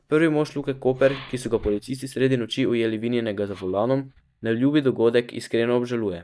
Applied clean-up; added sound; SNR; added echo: neural mask model DeepFilterNet 3.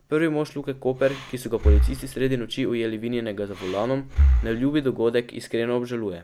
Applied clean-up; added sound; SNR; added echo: none; Breathing; -1 dB; none.